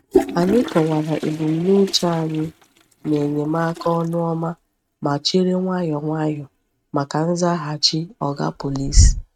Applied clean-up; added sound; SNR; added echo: neural mask model RNNoise.